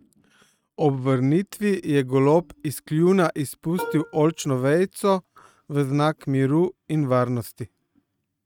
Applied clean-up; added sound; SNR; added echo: neural mask model RNNoise.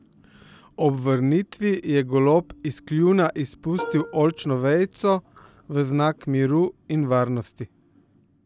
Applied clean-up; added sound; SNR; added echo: none; Plucked string instrument; 14 dB; none.